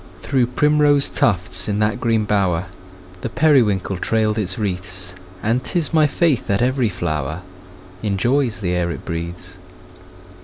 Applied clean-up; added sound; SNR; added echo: none; none; none; none.